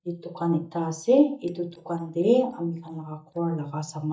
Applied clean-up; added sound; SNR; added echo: neural mask model DeepFilterNet 3.